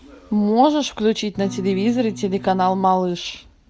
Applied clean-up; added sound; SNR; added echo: none; Acoustic guitar / Strum; 14 dB; none.